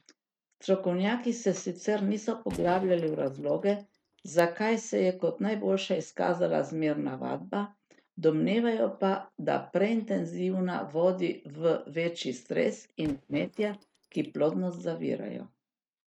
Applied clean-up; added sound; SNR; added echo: neural mask model RNNoise.